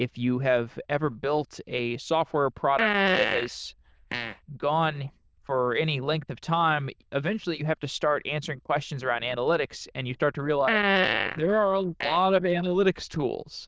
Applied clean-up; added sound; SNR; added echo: neural diffusion model UNIVERSE++.